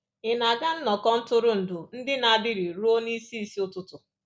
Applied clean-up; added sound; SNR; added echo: none; none; none; none.